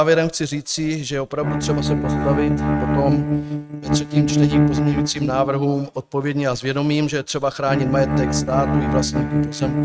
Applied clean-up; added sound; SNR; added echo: neural mask model RNNoise.